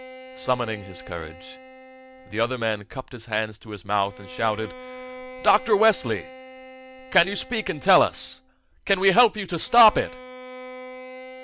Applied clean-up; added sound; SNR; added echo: none; Bowed string instrument; 18 dB; none.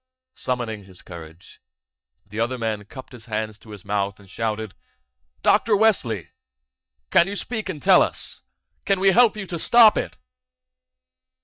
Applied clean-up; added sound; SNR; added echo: neural mask model DeepFilterNet 3.